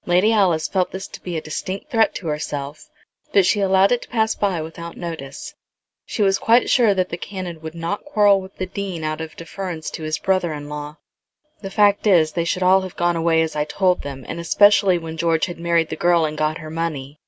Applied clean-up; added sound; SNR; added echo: none; none; none; none.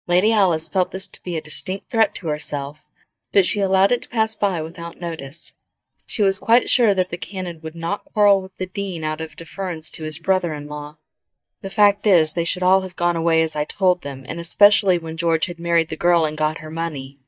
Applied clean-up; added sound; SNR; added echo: neural mask model DeepFilterNet 3.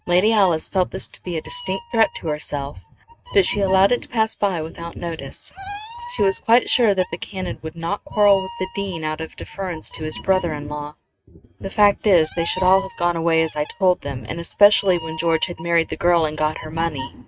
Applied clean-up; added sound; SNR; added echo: neural mask model RNNoise.